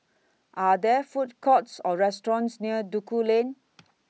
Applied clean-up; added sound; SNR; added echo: none; none; none; none.